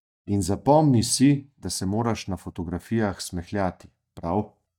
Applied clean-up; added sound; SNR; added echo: neural mask model DeepFilterNet 3.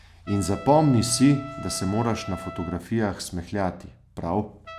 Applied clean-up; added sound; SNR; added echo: none; Trumpet; 17 dB; none.